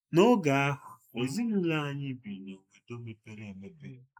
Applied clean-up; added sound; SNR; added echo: neural mask model Resemble Enhance denoiser.